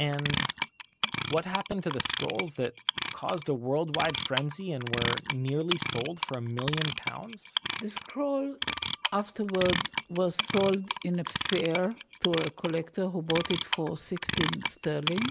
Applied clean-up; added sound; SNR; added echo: none; Clock; -1 dB; none.